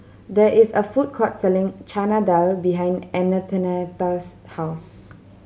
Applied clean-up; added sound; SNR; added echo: none; none; none; none.